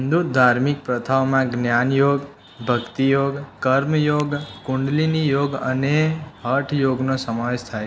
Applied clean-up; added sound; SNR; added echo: none; none; none; none.